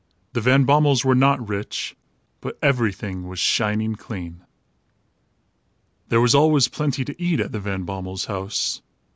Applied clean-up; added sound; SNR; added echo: none; none; none; none.